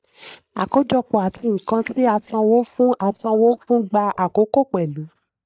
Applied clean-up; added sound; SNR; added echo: neural mask model DeepFilterNet 3.